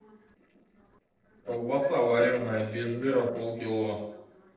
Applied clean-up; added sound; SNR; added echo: neural separator model SepFormer DNS4.